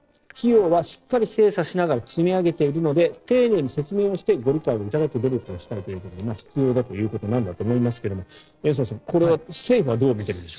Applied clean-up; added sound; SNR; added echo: neural separator model SepFormer DNS4.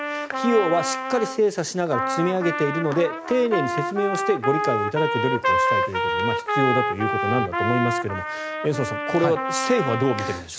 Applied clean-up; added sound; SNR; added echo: none; Trumpet; 1 dB; none.